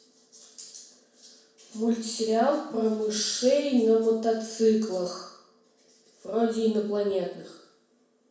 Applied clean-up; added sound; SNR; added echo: none; none; none; reverberation time 0.6 s.